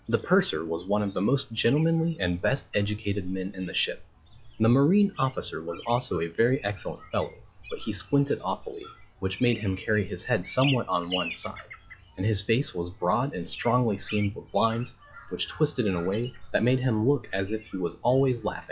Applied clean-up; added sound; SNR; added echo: classical method log-MMSE.